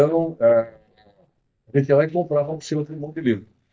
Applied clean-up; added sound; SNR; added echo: neural mask model DeepFilterNet 3.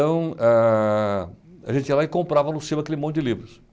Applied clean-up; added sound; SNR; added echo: none; none; none; none.